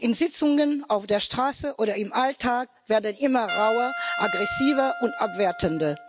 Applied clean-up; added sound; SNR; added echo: none; Trumpet; 10 dB; none.